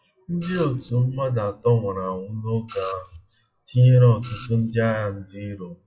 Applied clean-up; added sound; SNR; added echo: classical method WPE with log-MMSE.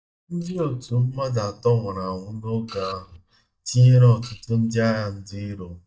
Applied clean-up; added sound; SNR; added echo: neural mask model DeepFilterNet 3.